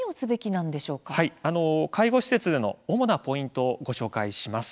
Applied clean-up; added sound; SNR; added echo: none; none; none; none.